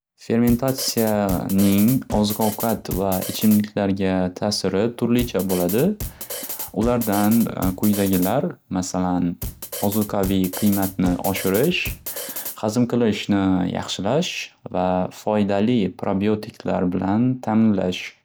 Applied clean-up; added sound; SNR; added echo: none; Drum kit; 10 dB; none.